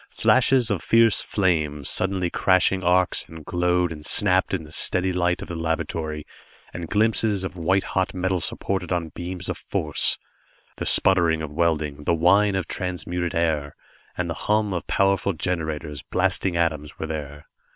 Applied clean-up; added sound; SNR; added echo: neural separator model SepFormer WHAM!.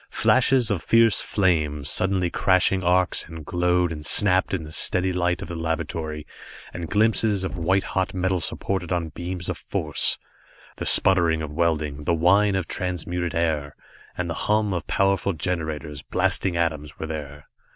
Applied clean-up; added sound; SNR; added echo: neural mask model DeepFilterNet 3.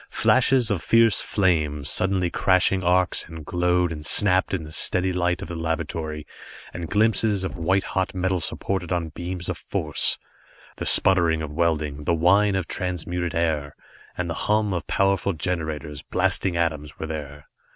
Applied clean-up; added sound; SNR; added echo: neural mask model RNNoise.